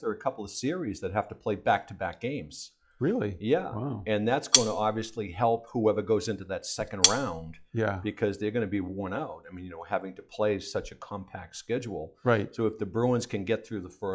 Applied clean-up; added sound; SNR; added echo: classical method log-MMSE.